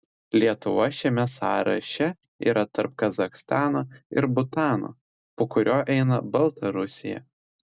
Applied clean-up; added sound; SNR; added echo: none; none; none; none.